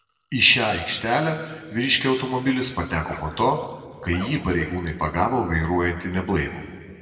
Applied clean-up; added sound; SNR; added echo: neural separator model SepFormer DNS4.